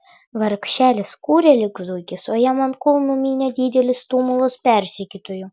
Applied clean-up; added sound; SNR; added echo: none; none; none; none.